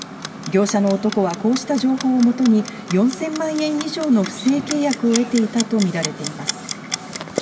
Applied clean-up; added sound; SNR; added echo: none; Clock; 11 dB; reverberation time 2.7 s.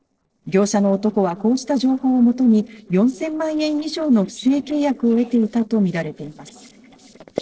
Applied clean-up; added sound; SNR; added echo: neural separator model SepFormer DNS4.